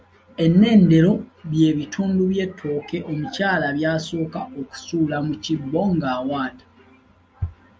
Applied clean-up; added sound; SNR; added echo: none; none; none; none.